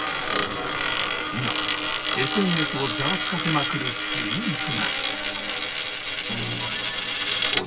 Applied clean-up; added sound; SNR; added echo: none; Coin (dropping); -4 dB; reverberation time 0.2 s.